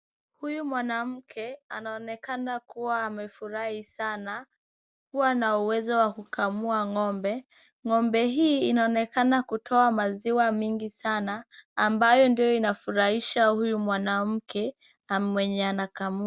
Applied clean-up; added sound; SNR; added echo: none; none; none; none.